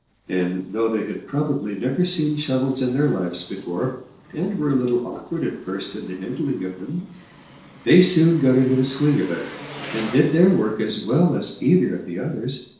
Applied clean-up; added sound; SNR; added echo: neural separator model SepFormer DNS4.